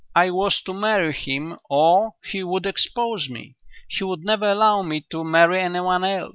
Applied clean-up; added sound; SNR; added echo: none; none; none; none.